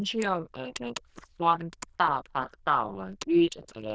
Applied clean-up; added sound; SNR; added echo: neural diffusion model UNIVERSE++.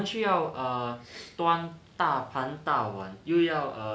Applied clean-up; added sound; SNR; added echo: none; none; none; none.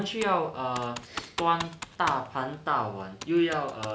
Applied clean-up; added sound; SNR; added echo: none; Computer keyboard; 13 dB; none.